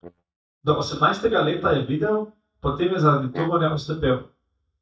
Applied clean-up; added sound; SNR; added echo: neural mask model DeepFilterNet 3.